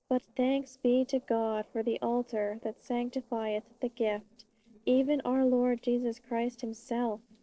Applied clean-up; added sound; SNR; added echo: neural separator model SepFormer DNS4.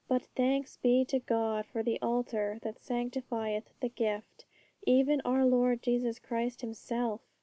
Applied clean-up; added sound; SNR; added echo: none; none; none; none.